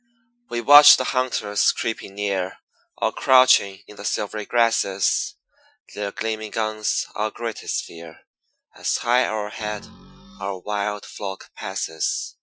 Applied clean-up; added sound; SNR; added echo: classical method Wiener filter.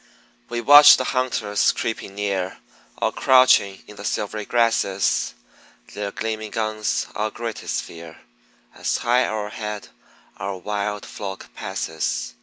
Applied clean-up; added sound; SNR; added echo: none; none; none; none.